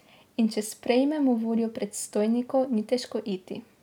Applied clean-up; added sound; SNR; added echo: none; none; none; none.